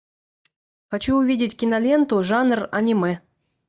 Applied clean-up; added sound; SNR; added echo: neural mask model DeepFilterNet 3.